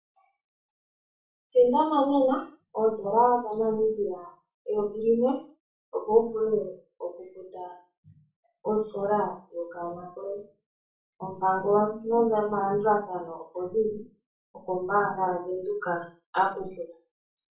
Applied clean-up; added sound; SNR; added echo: none; none; none; reverberation time 0.4 s.